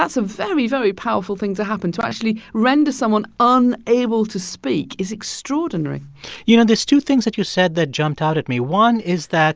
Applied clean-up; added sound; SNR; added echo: none; none; none; none.